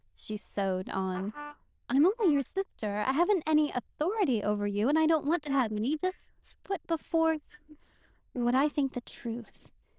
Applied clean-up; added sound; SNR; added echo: neural diffusion model UNIVERSE++.